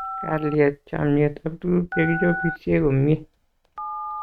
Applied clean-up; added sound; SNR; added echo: neural mask model RNNoise.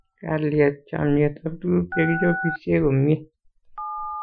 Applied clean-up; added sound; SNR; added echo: classical method Wiener filter.